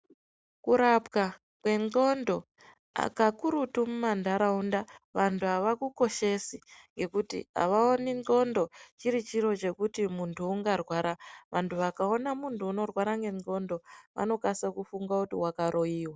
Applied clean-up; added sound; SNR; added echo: none; none; none; none.